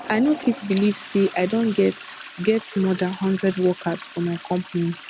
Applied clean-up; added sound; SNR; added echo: none; Toilet flush; 16 dB; none.